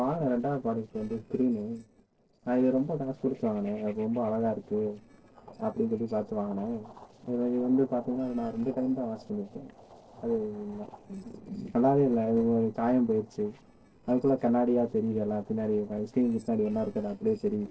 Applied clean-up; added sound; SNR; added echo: neural separator model SepFormer DNS4.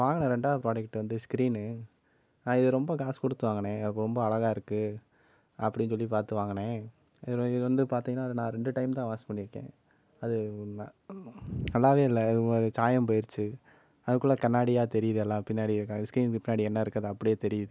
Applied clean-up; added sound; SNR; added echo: none; none; none; none.